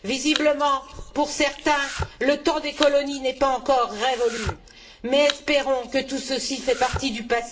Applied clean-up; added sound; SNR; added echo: none; Domestic sounds, home sounds; 13 dB; reverberation time 0.4 s.